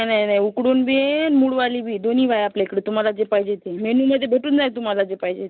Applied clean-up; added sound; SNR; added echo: none; none; none; none.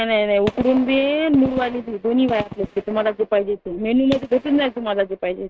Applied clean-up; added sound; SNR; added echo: neural mask model RNNoise.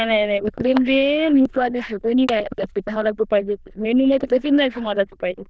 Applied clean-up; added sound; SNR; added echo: neural diffusion model UNIVERSE++.